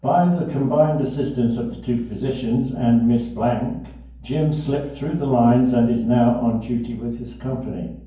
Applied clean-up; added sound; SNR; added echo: none; none; none; reverberation time 0.9 s.